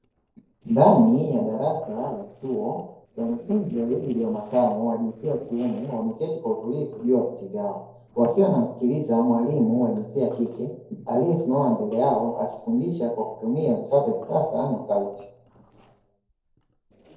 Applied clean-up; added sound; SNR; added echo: neural separator model SepFormer DNS4.